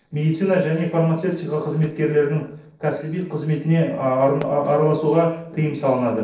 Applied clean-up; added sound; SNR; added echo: neural separator model SepFormer DNS4.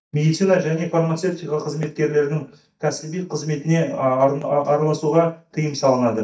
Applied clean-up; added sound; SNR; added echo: neural mask model DeepFilterNet 3.